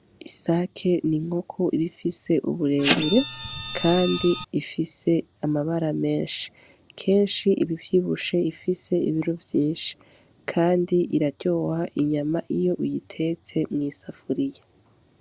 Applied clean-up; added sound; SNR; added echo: none; Printer; 3 dB; none.